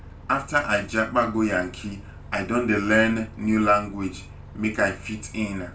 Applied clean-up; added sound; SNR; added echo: none; Bus; 17 dB; reverberation time 0.3 s.